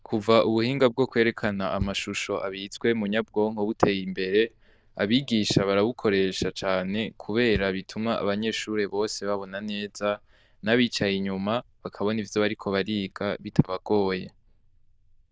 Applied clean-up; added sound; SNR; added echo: neural diffusion model UNIVERSE++.